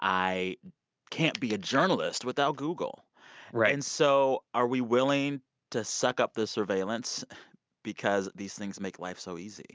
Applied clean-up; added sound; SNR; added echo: none; none; none; none.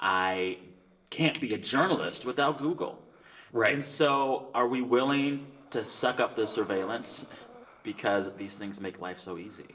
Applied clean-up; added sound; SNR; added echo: neural separator model SepFormer DNS4.